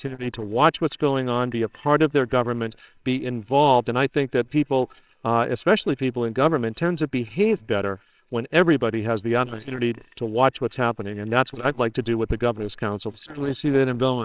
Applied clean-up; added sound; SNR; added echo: neural separator model SepFormer WHAMR!.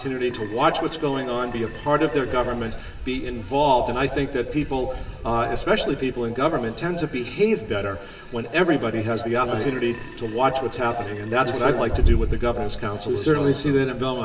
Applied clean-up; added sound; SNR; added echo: none; Burping, eructation; 19 dB; reverberation time 1.0 s.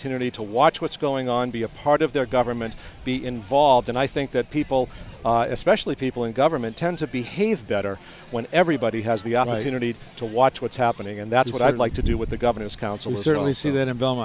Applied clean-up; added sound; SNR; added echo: none; none; none; none.